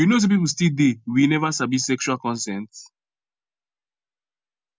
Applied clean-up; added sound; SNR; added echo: none; none; none; none.